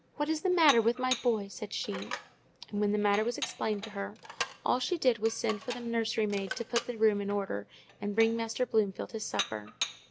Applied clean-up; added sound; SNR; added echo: none; Dishes, pots, and pans; 11 dB; none.